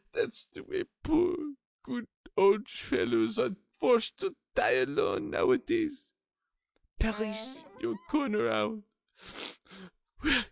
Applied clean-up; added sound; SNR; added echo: classical method log-MMSE.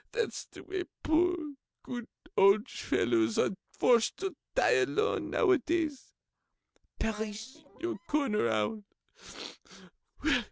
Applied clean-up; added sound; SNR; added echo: neural separator model SepFormer DNS4.